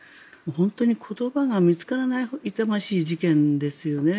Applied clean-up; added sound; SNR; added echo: none; none; none; none.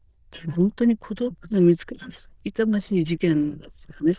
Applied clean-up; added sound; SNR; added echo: neural diffusion model UNIVERSE++.